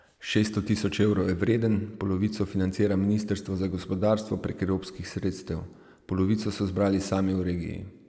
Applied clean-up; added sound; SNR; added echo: none; none; none; none.